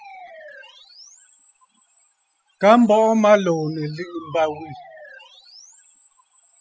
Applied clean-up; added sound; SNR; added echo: classical method spectral subtraction.